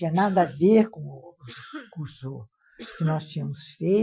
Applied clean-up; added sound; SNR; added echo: classical method Wiener filter.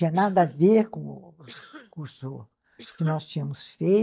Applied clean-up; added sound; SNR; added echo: neural mask model DeepFilterNet 3.